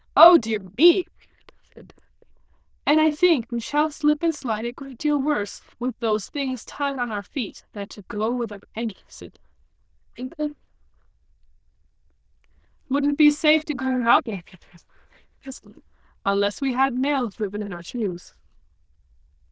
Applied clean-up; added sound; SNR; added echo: neural diffusion model UNIVERSE++.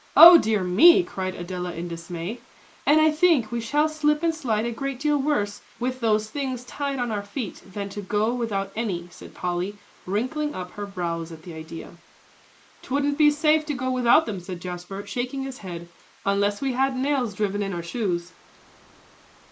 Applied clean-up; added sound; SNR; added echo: neural mask model Resemble Enhance denoiser.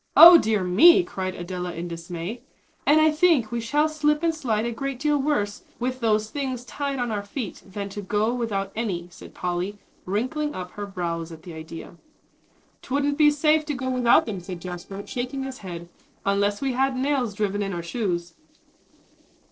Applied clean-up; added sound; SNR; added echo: neural separator model SepFormer DNS4.